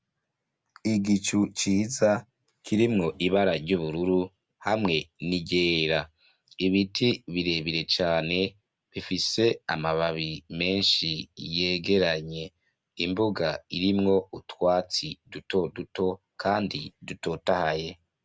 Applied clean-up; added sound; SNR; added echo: none; none; none; none.